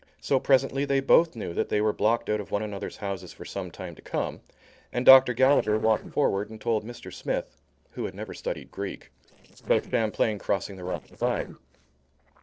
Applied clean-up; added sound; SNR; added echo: neural separator model SepFormer DNS4.